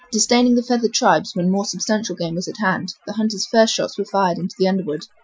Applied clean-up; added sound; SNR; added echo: classical method Wiener filter.